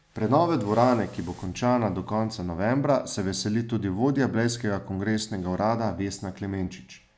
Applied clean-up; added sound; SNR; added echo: none; none; none; none.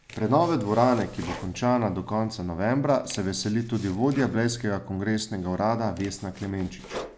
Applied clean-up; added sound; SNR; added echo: none; Domestic sounds, home sounds; 18 dB; none.